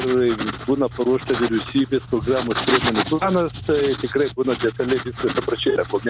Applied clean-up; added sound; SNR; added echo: none; Writing; 8 dB; none.